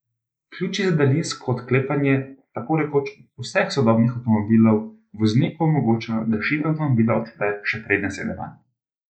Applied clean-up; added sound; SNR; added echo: neural mask model Resemble Enhance denoiser.